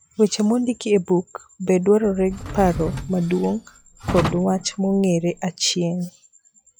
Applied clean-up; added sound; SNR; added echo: classical method log-MMSE.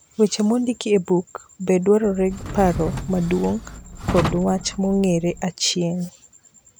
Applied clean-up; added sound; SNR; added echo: none; Drawer open or close; 9 dB; none.